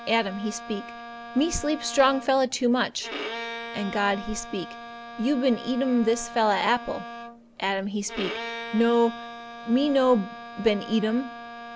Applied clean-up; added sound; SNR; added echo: none; Bowed string instrument; 12 dB; none.